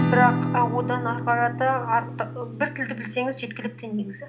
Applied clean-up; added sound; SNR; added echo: none; Acoustic guitar / Strum; 4 dB; none.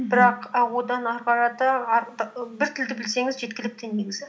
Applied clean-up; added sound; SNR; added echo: none; none; none; none.